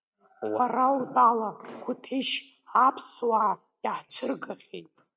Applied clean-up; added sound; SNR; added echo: none; none; none; none.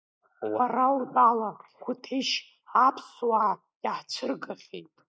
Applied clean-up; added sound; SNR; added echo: neural mask model Resemble Enhance denoiser.